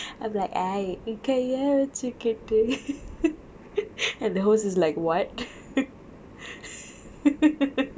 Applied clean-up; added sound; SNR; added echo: none; none; none; none.